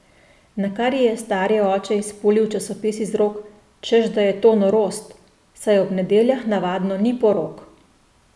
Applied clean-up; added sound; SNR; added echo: none; none; none; none.